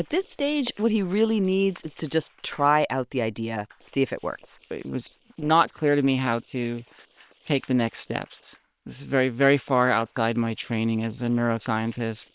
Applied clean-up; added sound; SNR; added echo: neural separator model SepFormer WHAM!.